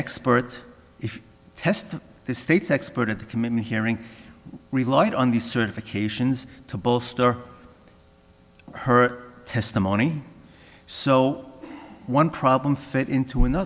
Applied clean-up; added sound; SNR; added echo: none; none; none; none.